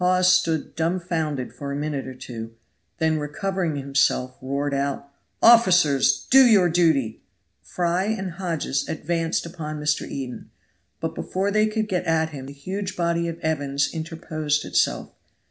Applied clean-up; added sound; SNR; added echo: none; none; none; none.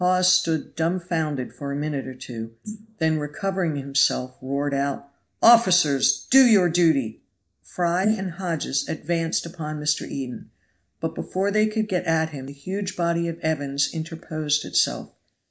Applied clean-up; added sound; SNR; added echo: neural mask model Resemble Enhance denoiser.